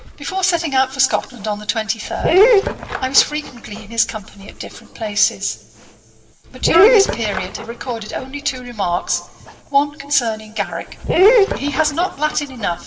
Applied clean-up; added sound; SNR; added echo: none; Dog; -1 dB; reverberation time 1.8 s.